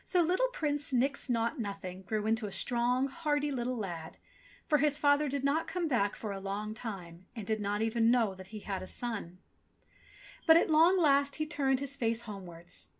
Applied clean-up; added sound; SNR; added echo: none; none; none; none.